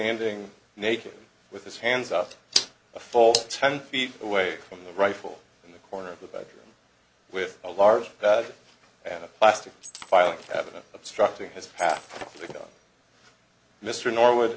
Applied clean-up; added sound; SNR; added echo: none; Shatter; 17 dB; none.